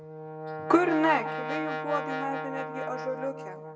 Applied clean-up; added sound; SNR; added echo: none; Brass instrument; 5 dB; reverberation time 0.7 s.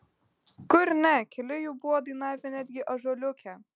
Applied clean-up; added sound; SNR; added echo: none; none; none; none.